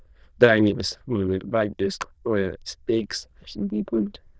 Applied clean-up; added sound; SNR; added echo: neural diffusion model UNIVERSE++.